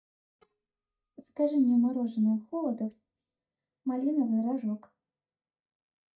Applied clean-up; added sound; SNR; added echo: neural mask model DeepFilterNet 3.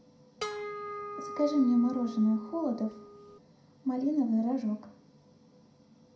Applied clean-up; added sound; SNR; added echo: none; Harp; 10 dB; reverberation time 0.5 s.